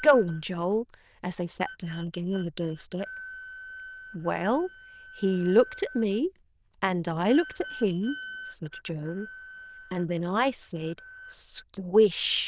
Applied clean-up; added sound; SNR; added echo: neural diffusion model UNIVERSE++.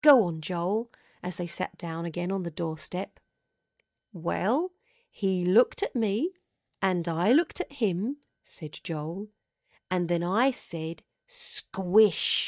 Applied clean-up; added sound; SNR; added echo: neural mask model DeepFilterNet 3.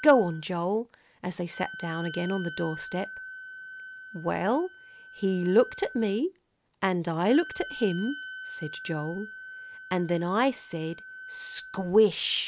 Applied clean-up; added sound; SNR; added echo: none; Wind instrument, woodwind instrument; 15 dB; none.